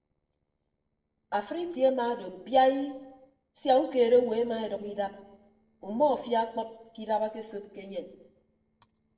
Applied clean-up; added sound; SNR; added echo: neural separator model SepFormer DNS4.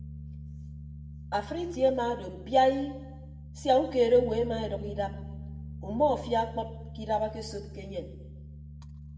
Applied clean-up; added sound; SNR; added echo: none; Bass guitar; 11 dB; reverberation time 0.9 s.